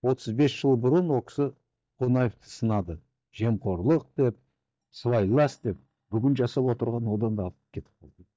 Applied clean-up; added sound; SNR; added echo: neural mask model DeepFilterNet 3.